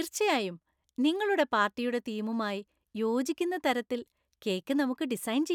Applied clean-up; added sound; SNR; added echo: none; none; none; none.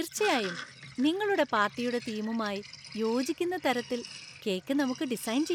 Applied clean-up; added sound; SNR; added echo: none; Sink (filling or washing); 14 dB; none.